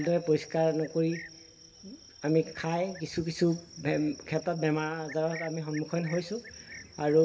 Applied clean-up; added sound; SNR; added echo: none; Cricket; 19 dB; reverberation time 2.0 s.